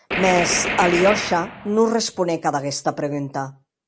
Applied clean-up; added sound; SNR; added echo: none; Gunshot, gunfire; 4 dB; none.